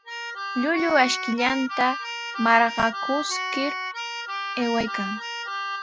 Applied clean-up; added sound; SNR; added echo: classical method spectral subtraction.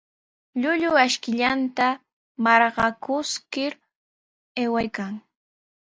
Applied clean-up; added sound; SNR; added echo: none; none; none; none.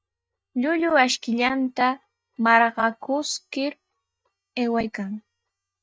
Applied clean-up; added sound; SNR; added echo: neural mask model DeepFilterNet 3.